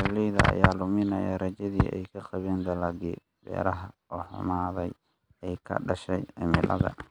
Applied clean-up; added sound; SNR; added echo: none; none; none; none.